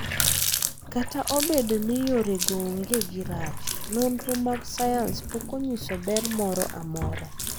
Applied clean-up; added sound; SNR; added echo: none; Water tap, faucet; 2 dB; none.